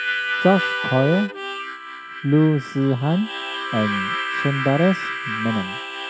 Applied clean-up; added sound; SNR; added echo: none; Harmonica; 5 dB; none.